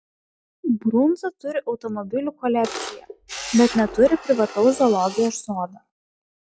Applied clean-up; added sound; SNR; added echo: classical method log-MMSE.